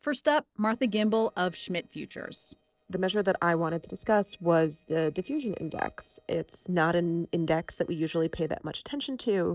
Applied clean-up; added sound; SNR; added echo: neural separator model SepFormer DNS4.